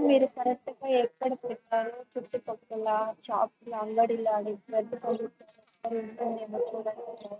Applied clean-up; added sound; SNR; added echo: neural mask model RNNoise.